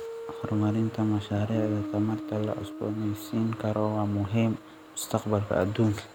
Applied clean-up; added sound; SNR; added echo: none; Guitar; 12 dB; none.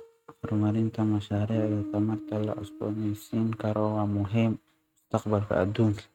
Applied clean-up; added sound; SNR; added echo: neural mask model RNNoise.